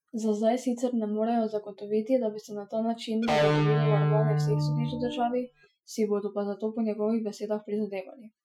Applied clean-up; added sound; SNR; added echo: classical method Wiener filter.